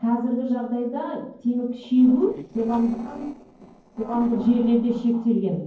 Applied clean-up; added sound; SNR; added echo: neural separator model SepFormer DNS4.